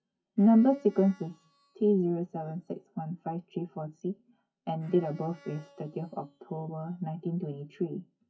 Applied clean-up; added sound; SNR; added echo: classical method WPE with log-MMSE.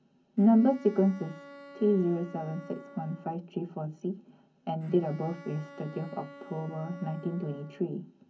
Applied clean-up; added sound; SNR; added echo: none; Bowed string instrument; 20 dB; reverberation time 0.3 s.